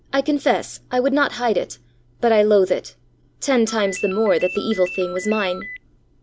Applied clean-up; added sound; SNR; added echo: none; Ringtone; 12 dB; none.